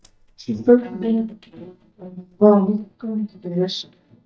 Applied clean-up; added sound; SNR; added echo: neural mask model DeepFilterNet 3.